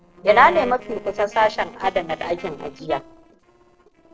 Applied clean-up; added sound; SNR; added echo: neural separator model SepFormer DNS4.